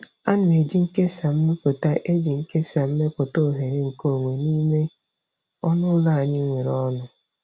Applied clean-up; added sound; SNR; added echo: none; none; none; none.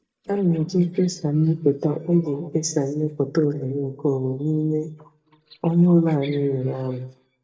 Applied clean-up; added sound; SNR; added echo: neural mask model DeepFilterNet 3.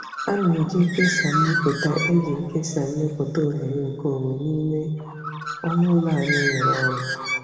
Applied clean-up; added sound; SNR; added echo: none; Bird; 6 dB; reverberation time 1.9 s.